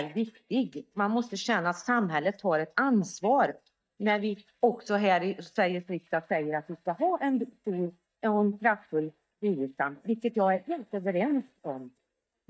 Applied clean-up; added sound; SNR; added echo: neural mask model DeepFilterNet 3.